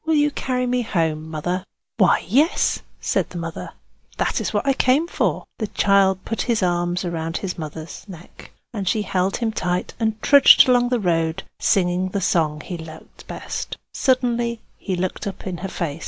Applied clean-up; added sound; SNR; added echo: none; none; none; none.